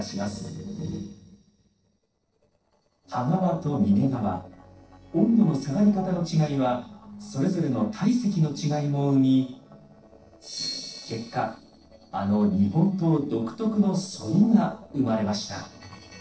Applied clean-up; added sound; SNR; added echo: neural separator model SepFormer DNS4.